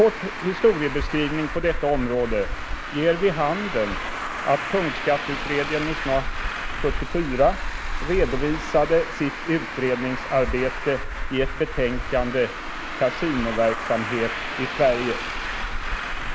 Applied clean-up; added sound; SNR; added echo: none; Traffic noise, roadway noise; 4 dB; none.